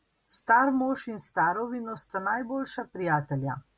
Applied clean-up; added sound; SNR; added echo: none; none; none; none.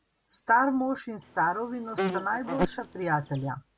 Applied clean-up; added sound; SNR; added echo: none; Insect; 5 dB; none.